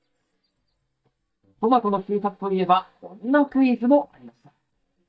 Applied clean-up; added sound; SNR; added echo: neural mask model DeepFilterNet 3.